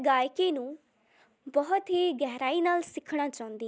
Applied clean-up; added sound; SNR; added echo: none; none; none; none.